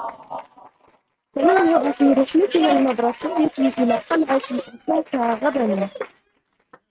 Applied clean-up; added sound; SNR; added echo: neural mask model RNNoise.